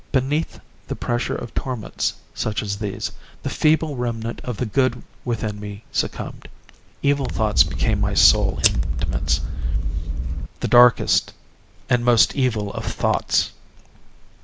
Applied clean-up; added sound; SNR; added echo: none; Scissors; -2 dB; none.